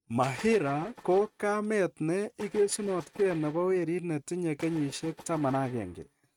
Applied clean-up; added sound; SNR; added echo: neural mask model RNNoise.